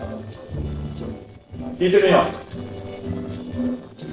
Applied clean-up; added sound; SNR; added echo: neural separator model SepFormer DNS4.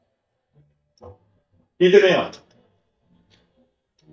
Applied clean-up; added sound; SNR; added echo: neural mask model DeepFilterNet 3.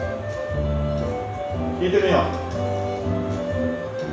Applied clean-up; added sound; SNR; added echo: none; Wind instrument, woodwind instrument; 11 dB; reverberation time 0.7 s.